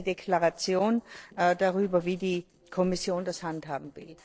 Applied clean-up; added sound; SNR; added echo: neural separator model SepFormer DNS4.